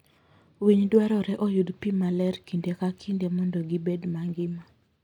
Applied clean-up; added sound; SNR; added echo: none; none; none; none.